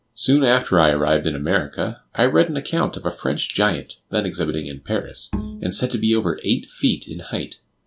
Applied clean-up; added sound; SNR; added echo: none; Bowed string instrument; 11 dB; none.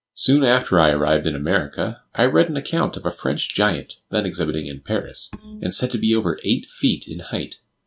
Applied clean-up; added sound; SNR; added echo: neural mask model RNNoise.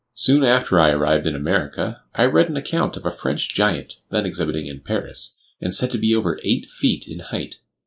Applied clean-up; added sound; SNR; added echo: neural mask model Resemble Enhance denoiser.